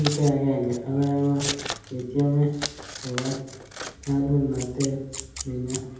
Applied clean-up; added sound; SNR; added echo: none; Scissors; 11 dB; reverberation time 0.8 s.